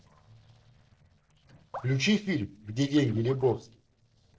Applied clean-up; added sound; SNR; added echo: neural separator model SepFormer DNS4.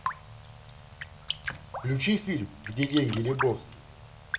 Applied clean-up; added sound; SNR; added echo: none; Raindrop; 7 dB; reverberation time 0.4 s.